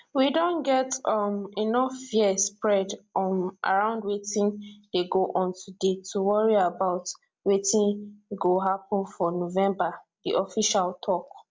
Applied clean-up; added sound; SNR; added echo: none; none; none; none.